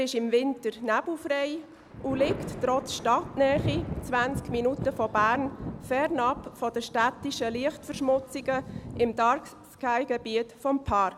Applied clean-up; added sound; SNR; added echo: none; Thunder; 11 dB; none.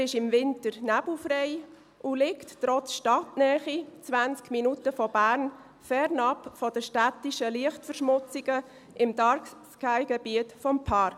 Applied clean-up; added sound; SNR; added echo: none; none; none; none.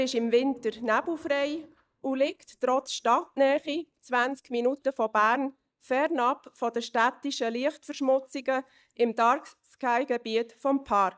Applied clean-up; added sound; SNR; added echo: neural mask model DeepFilterNet 3.